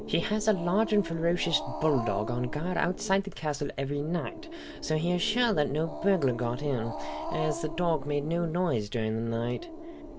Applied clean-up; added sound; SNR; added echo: none; Growling; 8 dB; none.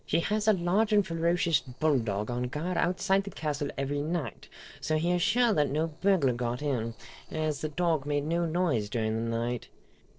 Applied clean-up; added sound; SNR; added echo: neural separator model SepFormer DNS4.